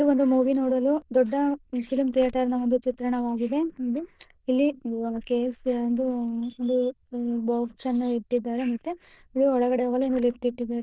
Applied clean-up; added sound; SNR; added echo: neural diffusion model UNIVERSE++.